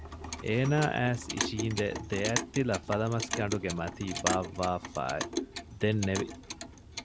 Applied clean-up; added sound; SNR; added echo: none; Clock; 6 dB; none.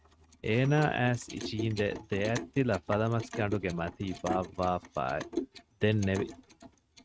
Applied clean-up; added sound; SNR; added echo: neural mask model RNNoise.